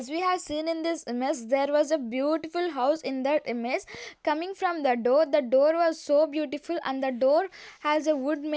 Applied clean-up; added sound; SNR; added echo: none; none; none; none.